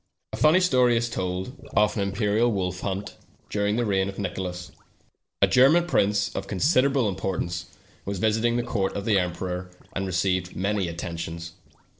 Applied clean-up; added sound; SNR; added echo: neural separator model SepFormer DNS4.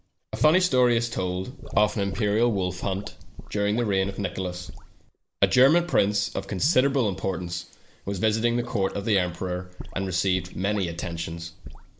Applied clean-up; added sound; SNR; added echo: neural mask model Resemble Enhance denoiser.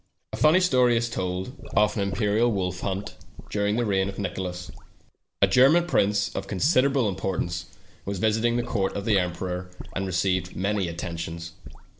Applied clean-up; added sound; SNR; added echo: none; Sink (filling or washing) / Gurgling / Liquid; 12 dB; none.